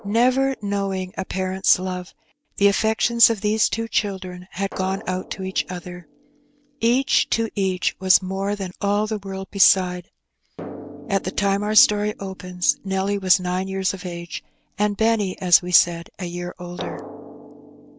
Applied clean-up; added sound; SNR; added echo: none; Drum; 19 dB; none.